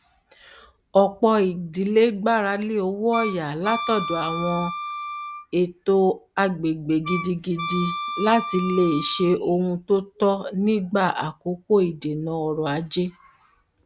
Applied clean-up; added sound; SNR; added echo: none; Wind instrument, woodwind instrument; 8 dB; none.